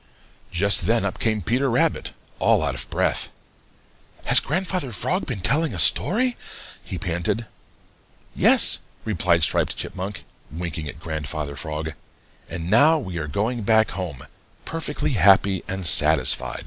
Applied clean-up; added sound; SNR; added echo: none; none; none; none.